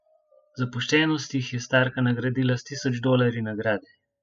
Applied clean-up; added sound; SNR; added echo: classical method spectral subtraction.